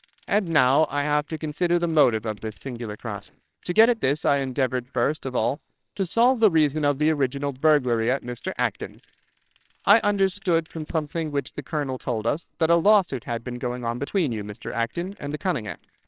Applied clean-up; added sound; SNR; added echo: neural separator model SepFormer WHAMR!.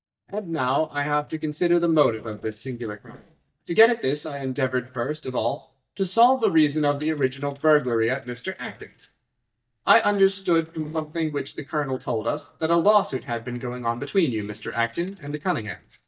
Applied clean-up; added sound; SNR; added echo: neural mask model DeepFilterNet 3.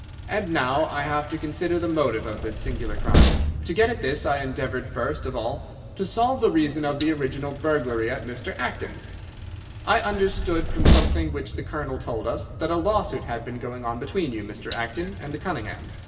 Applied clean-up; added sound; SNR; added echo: none; Train; 1 dB; reverberation time 2.3 s.